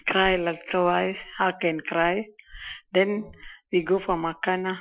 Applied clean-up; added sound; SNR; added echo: classical method Wiener filter.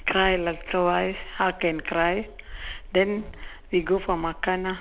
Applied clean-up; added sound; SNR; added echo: none; Wind; 14 dB; none.